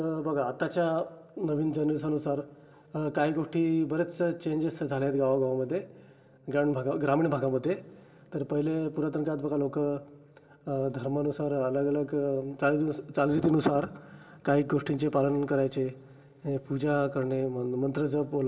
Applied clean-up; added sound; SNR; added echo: none; none; none; reverberation time 0.6 s.